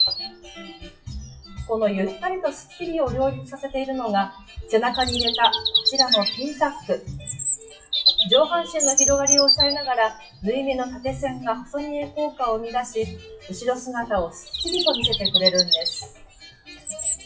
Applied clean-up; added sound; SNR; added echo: classical method WPE with log-MMSE.